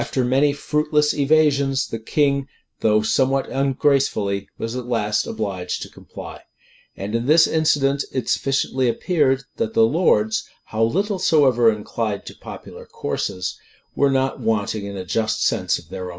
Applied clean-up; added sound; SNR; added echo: none; none; none; none.